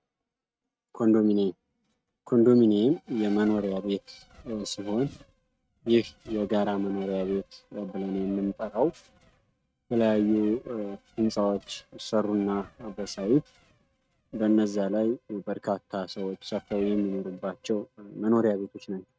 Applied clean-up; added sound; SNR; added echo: neural mask model RNNoise.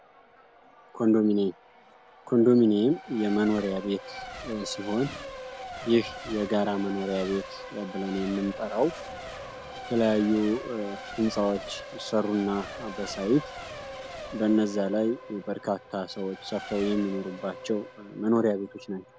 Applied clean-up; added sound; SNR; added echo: none; Race car, auto racing / Accelerating, revving, vroom / Mechanisms; 13 dB; none.